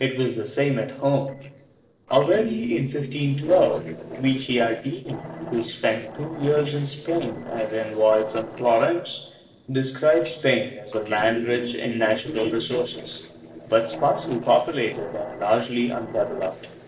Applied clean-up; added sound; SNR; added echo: neural separator model SepFormer DNS4.